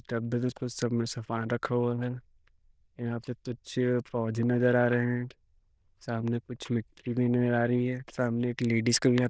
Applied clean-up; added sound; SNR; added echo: neural diffusion model UNIVERSE++.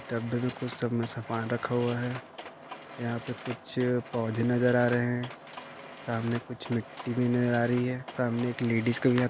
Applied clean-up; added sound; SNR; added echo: none; Mechanisms; 14 dB; none.